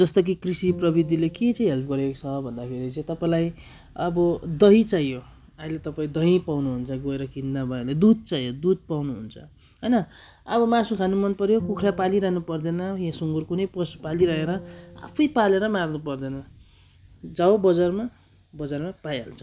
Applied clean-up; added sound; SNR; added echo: none; Bowed string instrument; 16 dB; none.